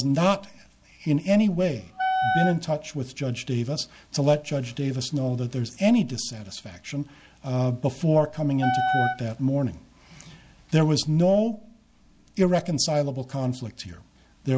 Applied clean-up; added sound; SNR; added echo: none; Wind instrument, woodwind instrument; 1 dB; none.